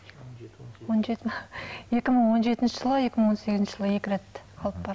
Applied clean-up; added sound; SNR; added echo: none; none; none; none.